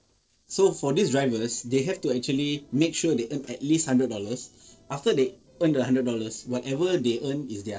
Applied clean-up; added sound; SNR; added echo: neural separator model SepFormer DNS4.